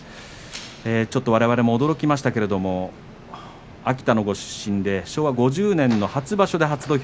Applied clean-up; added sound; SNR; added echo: none; none; none; none.